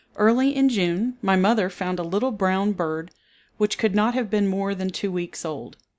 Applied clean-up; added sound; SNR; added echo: none; none; none; none.